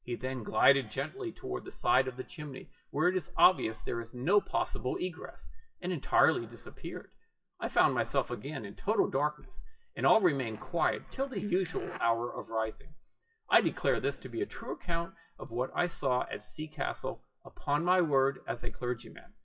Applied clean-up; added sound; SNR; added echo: classical method WPE with log-MMSE.